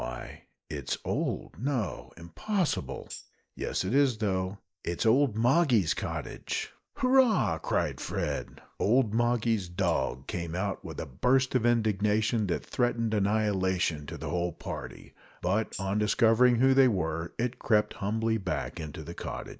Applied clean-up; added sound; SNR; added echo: neural mask model DeepFilterNet 3.